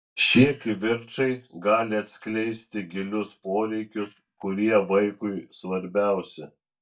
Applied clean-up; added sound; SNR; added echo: neural mask model DeepFilterNet 3.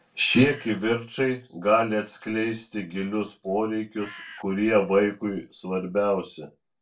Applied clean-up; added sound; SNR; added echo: neural separator model SepFormer DNS4.